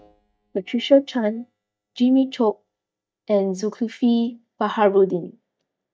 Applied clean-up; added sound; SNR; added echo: neural mask model DeepFilterNet 3.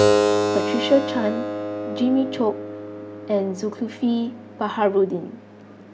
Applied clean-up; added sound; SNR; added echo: none; Keyboard (musical); 1 dB; none.